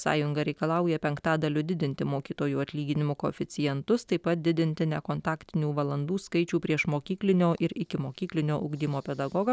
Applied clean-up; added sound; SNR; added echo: none; none; none; none.